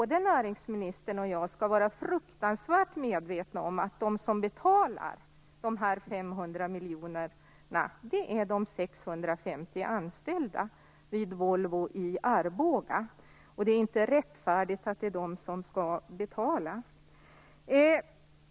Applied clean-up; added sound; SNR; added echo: none; none; none; none.